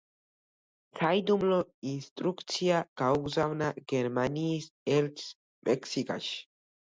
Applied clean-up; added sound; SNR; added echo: none; none; none; none.